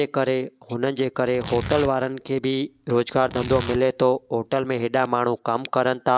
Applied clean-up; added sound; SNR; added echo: none; Tearing; 13 dB; none.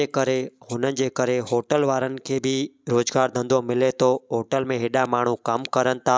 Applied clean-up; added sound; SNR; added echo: none; none; none; none.